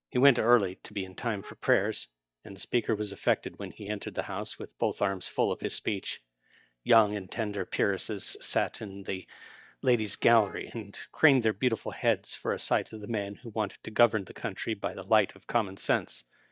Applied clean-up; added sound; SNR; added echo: neural mask model DeepFilterNet 3.